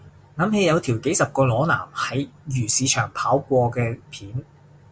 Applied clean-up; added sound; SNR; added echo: none; none; none; none.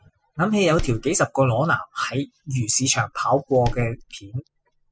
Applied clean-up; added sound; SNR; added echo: classical method spectral subtraction.